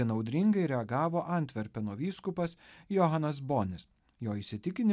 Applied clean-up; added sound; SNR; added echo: none; none; none; none.